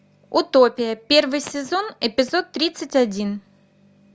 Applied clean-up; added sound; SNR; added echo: none; none; none; none.